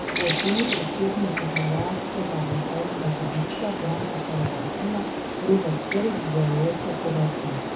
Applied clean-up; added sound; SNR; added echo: none; Bird; 2 dB; reverberation time 0.3 s.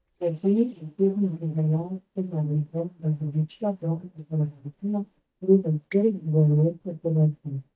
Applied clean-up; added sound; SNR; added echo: neural mask model DeepFilterNet 3.